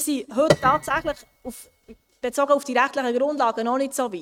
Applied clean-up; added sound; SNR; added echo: neural mask model RNNoise.